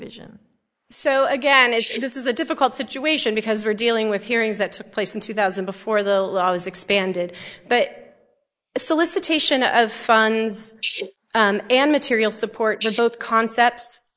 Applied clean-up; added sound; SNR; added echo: neural mask model Resemble Enhance denoiser.